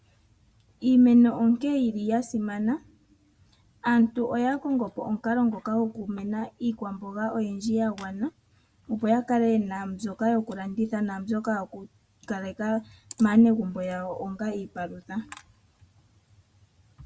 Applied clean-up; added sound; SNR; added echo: none; none; none; none.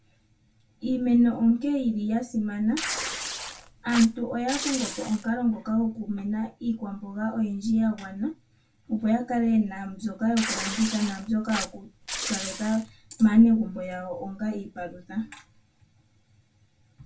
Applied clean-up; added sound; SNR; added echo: none; Tearing; 8 dB; reverberation time 0.2 s.